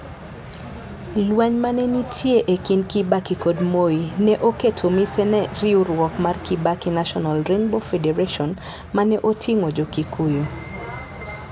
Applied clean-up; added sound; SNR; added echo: none; none; none; none.